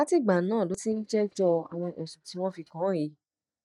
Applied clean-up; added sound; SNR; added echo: neural mask model DeepFilterNet 3.